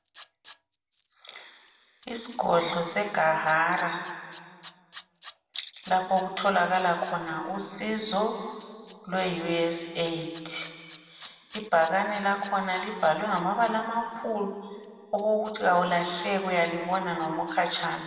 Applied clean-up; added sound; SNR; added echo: none; Tools; 17 dB; reverberation time 1.8 s.